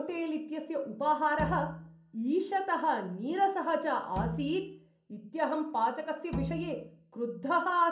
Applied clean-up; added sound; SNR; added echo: none; Bowed string instrument; 8 dB; reverberation time 0.5 s.